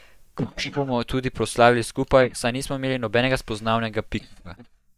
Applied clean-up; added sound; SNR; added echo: neural mask model DeepFilterNet 3.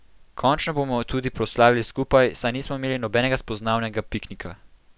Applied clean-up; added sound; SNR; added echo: none; none; none; none.